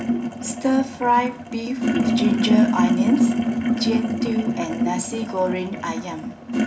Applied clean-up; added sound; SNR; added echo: none; Sink (filling or washing); -3 dB; reverberation time 0.2 s.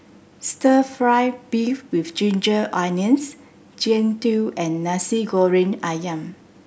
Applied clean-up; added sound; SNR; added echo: none; none; none; none.